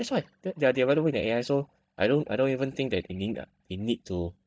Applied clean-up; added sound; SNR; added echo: neural mask model DeepFilterNet 3.